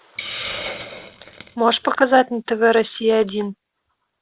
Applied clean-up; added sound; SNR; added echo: none; Hiss; 15 dB; none.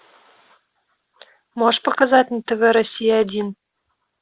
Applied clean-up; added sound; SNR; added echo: none; none; none; none.